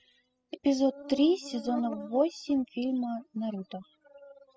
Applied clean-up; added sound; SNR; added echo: classical method spectral subtraction.